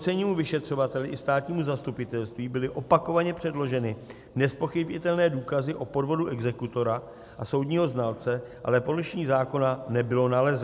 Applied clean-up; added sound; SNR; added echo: none; none; none; none.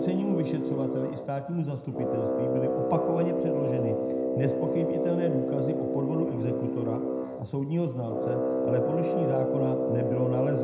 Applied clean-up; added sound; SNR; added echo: none; Brass instrument; -2 dB; reverberation time 0.7 s.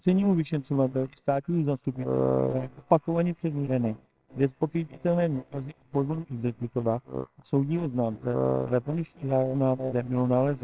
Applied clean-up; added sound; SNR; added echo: neural separator model SepFormer WHAMR!.